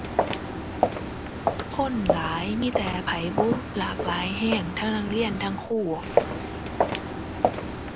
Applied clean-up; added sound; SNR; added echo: none; Walk, footsteps; -1 dB; none.